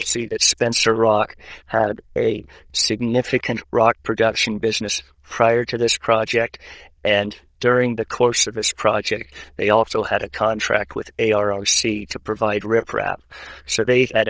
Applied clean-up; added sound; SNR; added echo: neural diffusion model UNIVERSE++.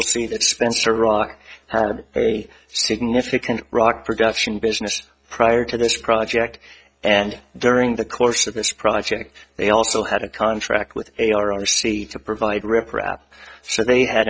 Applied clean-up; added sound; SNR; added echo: neural mask model RNNoise.